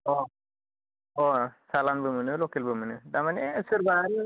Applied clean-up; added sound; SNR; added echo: none; none; none; none.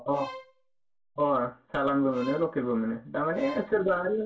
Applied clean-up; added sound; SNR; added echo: none; Bowed string instrument; 17 dB; reverberation time 0.2 s.